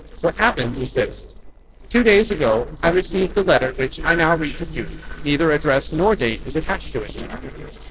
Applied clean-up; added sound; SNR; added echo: neural separator model SepFormer DNS4.